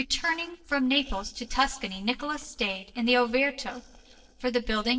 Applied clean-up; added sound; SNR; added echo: neural separator model SepFormer DNS4.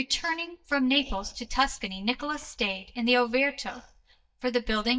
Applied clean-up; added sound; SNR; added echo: neural mask model DeepFilterNet 3.